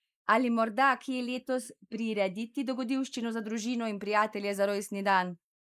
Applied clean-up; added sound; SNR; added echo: neural mask model Resemble Enhance denoiser.